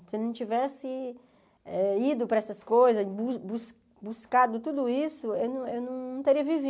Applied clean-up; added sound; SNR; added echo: none; none; none; none.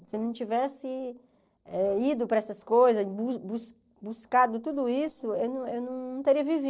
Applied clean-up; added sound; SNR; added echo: neural separator model SepFormer DNS4.